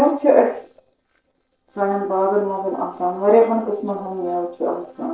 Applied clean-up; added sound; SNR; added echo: neural separator model SepFormer DNS4.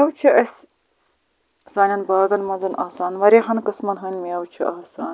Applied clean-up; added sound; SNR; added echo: none; none; none; none.